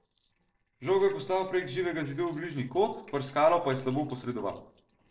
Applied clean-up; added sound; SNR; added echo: neural separator model SepFormer DNS4.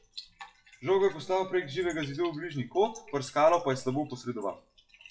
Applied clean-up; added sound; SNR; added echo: classical method WPE with log-MMSE.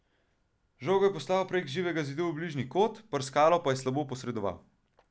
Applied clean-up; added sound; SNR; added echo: none; none; none; none.